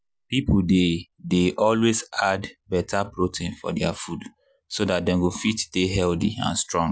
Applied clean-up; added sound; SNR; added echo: none; none; none; none.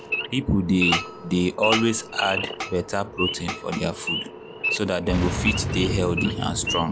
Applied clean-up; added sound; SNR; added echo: none; Boom + Idling / Wild animals; 3 dB; none.